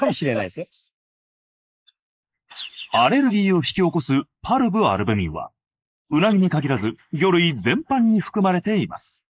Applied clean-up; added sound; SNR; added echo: neural mask model Resemble Enhance denoiser.